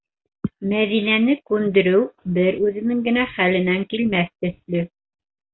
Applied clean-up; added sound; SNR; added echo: none; none; none; none.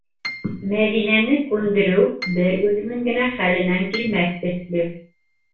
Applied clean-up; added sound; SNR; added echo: none; Piano; 18 dB; reverberation time 0.4 s.